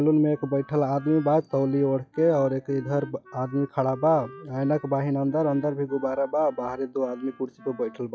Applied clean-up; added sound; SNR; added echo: classical method log-MMSE.